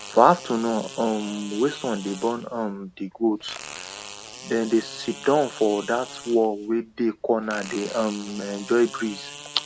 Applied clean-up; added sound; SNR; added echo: none; Fart; 16 dB; none.